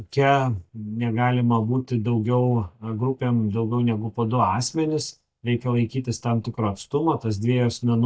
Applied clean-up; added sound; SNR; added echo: neural mask model DeepFilterNet 3.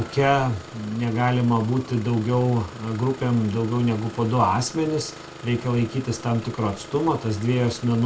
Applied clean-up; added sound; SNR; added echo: none; Engine starting; 17 dB; reverberation time 0.2 s.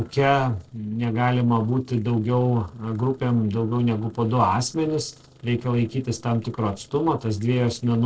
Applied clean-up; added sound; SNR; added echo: neural separator model SepFormer DNS4.